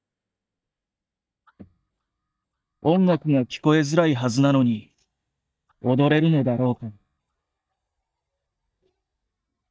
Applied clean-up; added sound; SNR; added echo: neural mask model DeepFilterNet 3.